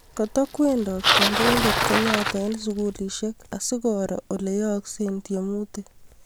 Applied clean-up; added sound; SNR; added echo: none; Bicycle; 2 dB; none.